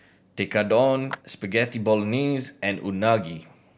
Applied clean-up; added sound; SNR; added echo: none; Clapping; 19 dB; none.